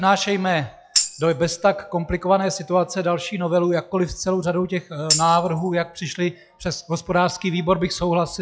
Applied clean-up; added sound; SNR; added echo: classical method log-MMSE.